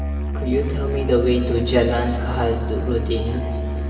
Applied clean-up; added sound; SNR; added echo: none; Musical instrument; 1 dB; reverberation time 2.3 s.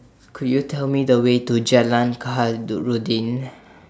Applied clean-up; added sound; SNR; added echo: none; none; none; none.